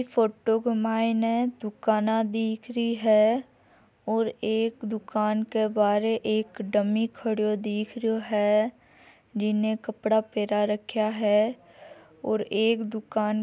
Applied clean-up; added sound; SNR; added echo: none; none; none; none.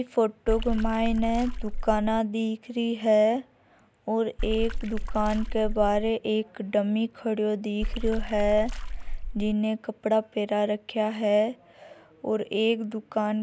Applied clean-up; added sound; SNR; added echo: none; Water / Splash, splatter; 3 dB; none.